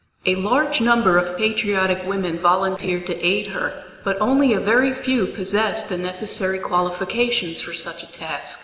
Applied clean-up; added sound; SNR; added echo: neural separator model SepFormer DNS4.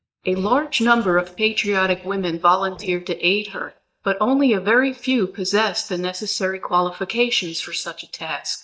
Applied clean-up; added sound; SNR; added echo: neural mask model DeepFilterNet 3.